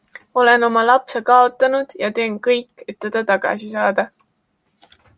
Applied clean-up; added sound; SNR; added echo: none; none; none; none.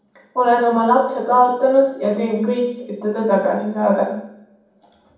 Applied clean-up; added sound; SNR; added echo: none; none; none; reverberation time 1.2 s.